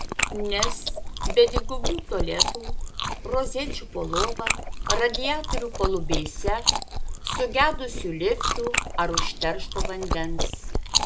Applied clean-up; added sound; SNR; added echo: none; Chewing, mastication; -2 dB; none.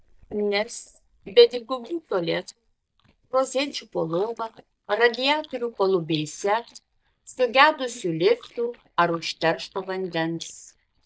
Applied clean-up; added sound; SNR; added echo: neural mask model DeepFilterNet 3.